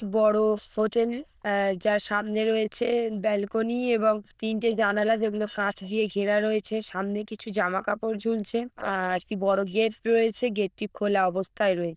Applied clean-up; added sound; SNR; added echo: neural diffusion model UNIVERSE++.